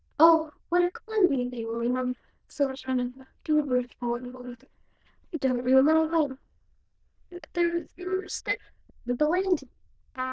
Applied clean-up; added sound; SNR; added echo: neural diffusion model UNIVERSE++.